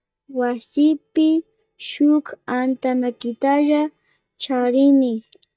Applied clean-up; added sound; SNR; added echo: neural mask model DeepFilterNet 3.